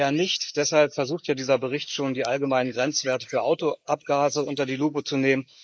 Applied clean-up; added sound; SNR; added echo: neural mask model Resemble Enhance denoiser.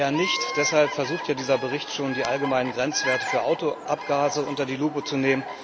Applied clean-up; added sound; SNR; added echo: none; Bird vocalization, bird call, bird song; 8 dB; none.